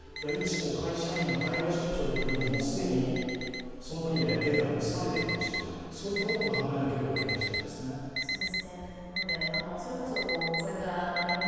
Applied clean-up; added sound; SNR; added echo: none; Alarm; 5 dB; reverberation time 2.1 s.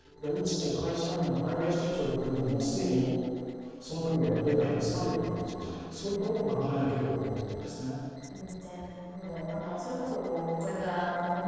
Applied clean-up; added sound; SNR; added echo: neural separator model SepFormer DNS4.